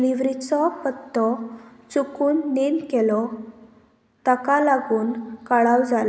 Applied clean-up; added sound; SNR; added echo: none; none; none; none.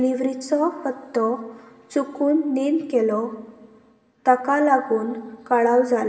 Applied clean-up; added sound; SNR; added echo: none; none; none; reverberation time 0.6 s.